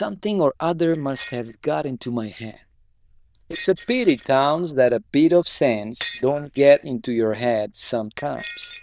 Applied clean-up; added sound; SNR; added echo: neural diffusion model UNIVERSE++.